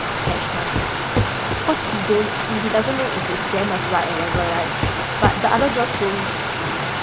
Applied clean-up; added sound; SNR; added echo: none; Stream + Walk, footsteps; -1 dB; none.